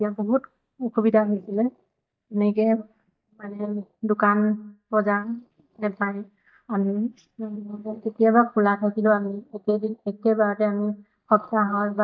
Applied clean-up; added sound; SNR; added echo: neural mask model DeepFilterNet 3.